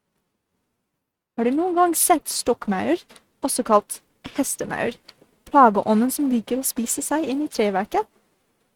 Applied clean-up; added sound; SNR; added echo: neural mask model RNNoise.